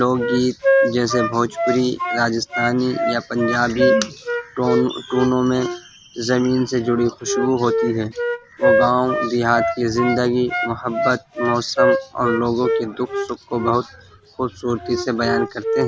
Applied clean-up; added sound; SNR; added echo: none; Wind instrument, woodwind instrument; 2 dB; none.